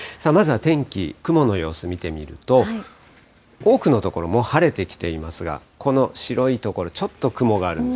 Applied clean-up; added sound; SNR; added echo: none; none; none; none.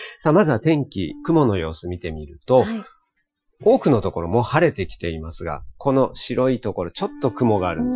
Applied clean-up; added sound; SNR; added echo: classical method Wiener filter.